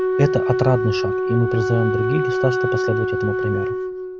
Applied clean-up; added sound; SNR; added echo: none; Wind instrument, woodwind instrument; -1 dB; none.